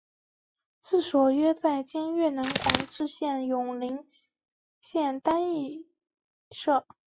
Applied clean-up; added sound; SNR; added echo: classical method log-MMSE.